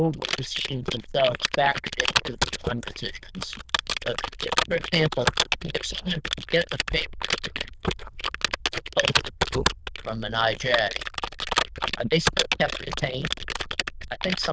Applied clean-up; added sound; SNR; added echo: neural diffusion model UNIVERSE++.